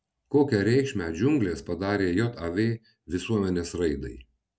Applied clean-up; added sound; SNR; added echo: none; none; none; none.